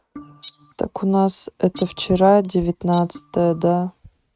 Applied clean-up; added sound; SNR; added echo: neural mask model RNNoise.